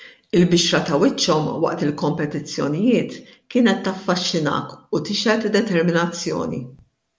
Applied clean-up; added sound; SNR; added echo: none; none; none; none.